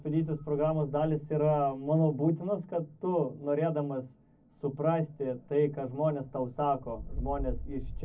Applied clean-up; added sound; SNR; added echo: none; none; none; reverberation time 0.4 s.